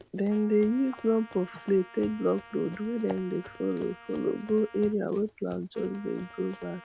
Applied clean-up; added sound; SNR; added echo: none; Run + Trumpet; 20 dB; none.